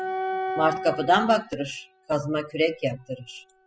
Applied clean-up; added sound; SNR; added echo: classical method spectral subtraction.